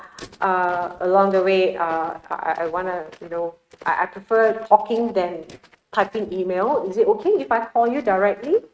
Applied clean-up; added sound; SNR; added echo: neural mask model RNNoise.